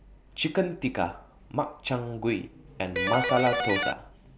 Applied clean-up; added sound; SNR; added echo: none; Electric guitar; -2 dB; none.